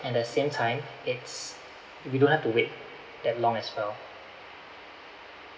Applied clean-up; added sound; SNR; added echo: none; none; none; none.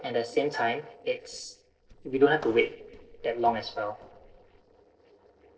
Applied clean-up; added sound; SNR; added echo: neural separator model SepFormer DNS4.